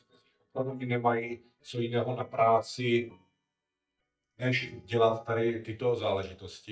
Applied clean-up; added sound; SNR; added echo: neural mask model DeepFilterNet 3.